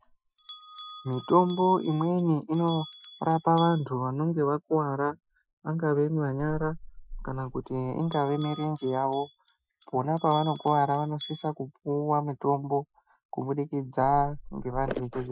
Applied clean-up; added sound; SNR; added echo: classical method Wiener filter.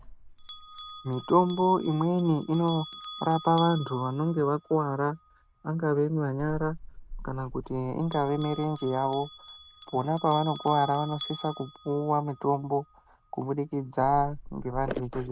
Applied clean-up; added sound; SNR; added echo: none; Bell; 13 dB; none.